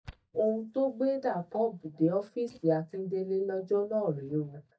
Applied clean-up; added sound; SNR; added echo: neural mask model DeepFilterNet 3.